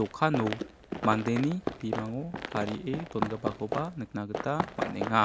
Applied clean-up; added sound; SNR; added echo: none; Run; 5 dB; none.